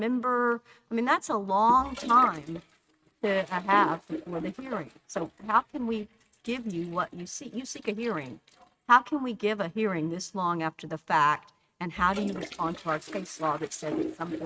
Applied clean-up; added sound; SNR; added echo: neural mask model RNNoise.